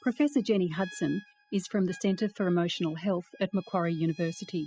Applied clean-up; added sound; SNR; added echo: classical method spectral subtraction.